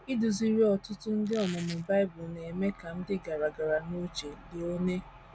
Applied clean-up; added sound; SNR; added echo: none; Squeak; 15 dB; none.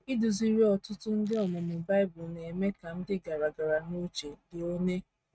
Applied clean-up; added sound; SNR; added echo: neural mask model RNNoise.